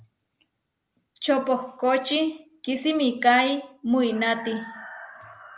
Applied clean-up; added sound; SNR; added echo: none; none; none; none.